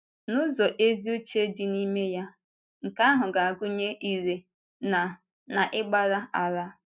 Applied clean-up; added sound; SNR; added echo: none; none; none; none.